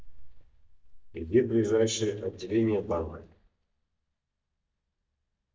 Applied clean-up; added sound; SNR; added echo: neural mask model DeepFilterNet 3.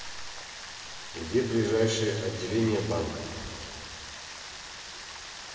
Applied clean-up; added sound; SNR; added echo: none; Rain; 10 dB; reverberation time 2.0 s.